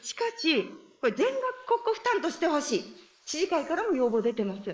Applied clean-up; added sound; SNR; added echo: neural mask model Resemble Enhance denoiser.